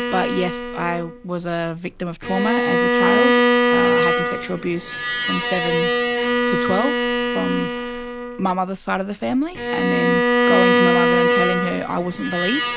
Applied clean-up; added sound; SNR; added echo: none; Bowed string instrument; -4 dB; none.